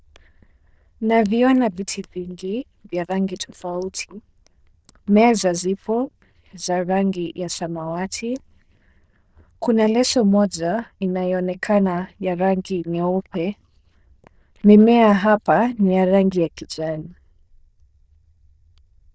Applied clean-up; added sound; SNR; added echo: neural diffusion model UNIVERSE++.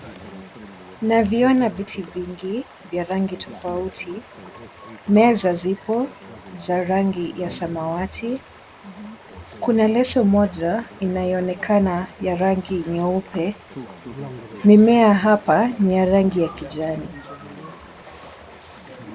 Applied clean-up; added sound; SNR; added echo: none; Chatter / Stream; 19 dB; none.